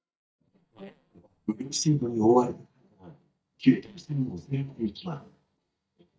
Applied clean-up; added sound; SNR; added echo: neural mask model DeepFilterNet 3.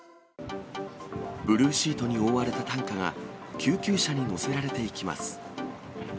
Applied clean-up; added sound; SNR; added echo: none; none; none; none.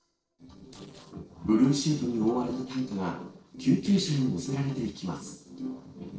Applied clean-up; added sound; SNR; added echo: neural separator model SepFormer DNS4.